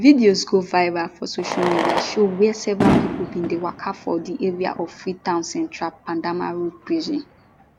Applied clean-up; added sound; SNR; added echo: none; Fireworks; 6 dB; none.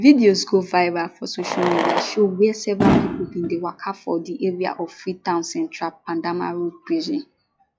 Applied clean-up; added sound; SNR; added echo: classical method log-MMSE.